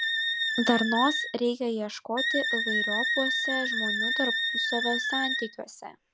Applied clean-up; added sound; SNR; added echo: none; Wind instrument, woodwind instrument; -1 dB; none.